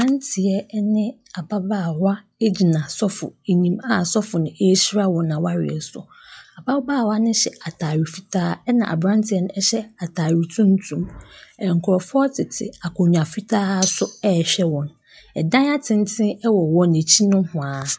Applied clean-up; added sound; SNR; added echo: classical method log-MMSE.